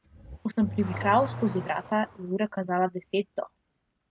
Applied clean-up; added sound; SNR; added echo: none; Accelerating, revving, vroom / Car; 12 dB; none.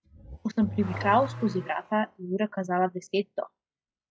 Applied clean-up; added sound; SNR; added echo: classical method log-MMSE.